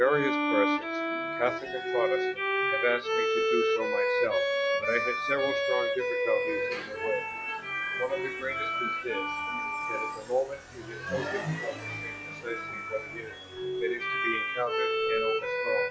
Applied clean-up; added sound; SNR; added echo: classical method log-MMSE.